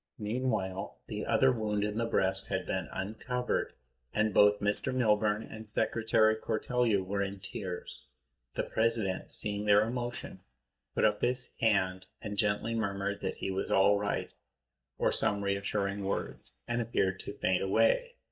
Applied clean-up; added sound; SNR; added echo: neural mask model DeepFilterNet 3.